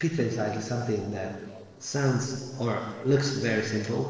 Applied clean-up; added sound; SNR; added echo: neural separator model SepFormer DNS4.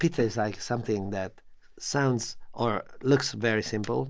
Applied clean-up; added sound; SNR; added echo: none; none; none; none.